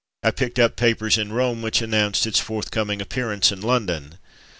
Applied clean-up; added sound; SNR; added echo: none; none; none; none.